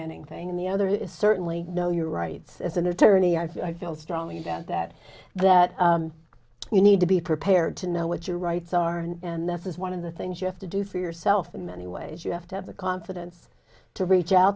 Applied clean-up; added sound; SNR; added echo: none; none; none; none.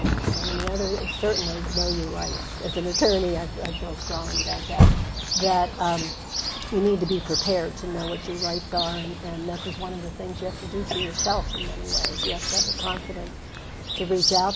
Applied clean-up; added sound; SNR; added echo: none; Chirp, tweet; -1 dB; none.